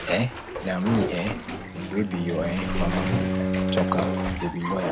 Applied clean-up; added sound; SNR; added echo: none; Bathtub (filling or washing) + Bowed string instrument; 0 dB; none.